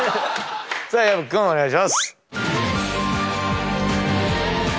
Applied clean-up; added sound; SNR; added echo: none; none; none; none.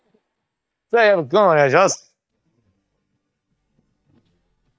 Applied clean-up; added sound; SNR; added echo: neural mask model DeepFilterNet 3.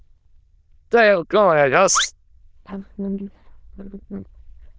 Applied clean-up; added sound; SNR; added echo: neural diffusion model UNIVERSE++.